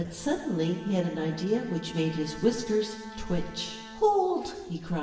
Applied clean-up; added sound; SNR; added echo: none; Bowed string instrument; 16 dB; reverberation time 1.2 s.